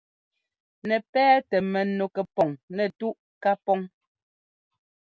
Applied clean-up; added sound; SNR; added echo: none; none; none; none.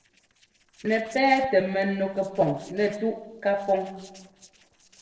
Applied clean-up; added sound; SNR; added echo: neural separator model SepFormer DNS4.